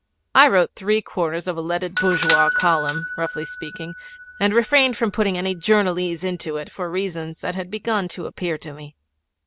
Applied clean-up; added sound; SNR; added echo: none; Bell / Doorbell; 8 dB; none.